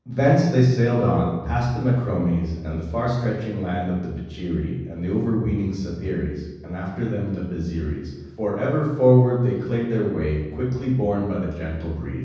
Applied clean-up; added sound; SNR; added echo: none; none; none; reverberation time 1.1 s.